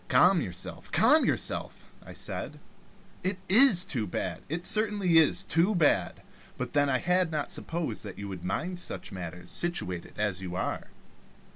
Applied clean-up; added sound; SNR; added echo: none; none; none; none.